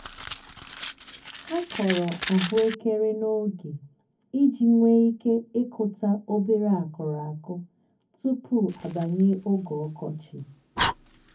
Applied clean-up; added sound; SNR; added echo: none; Fire; 12 dB; reverberation time 0.3 s.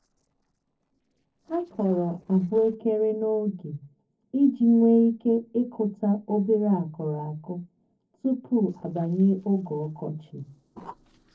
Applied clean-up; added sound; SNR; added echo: neural separator model SepFormer DNS4.